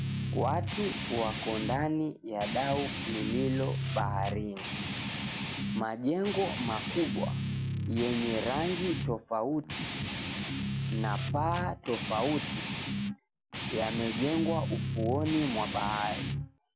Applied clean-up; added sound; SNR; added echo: none; Guitar; 1 dB; none.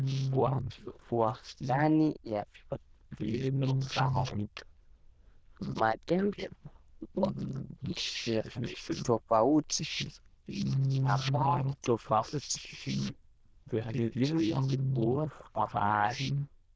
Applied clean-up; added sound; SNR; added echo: neural diffusion model UNIVERSE++.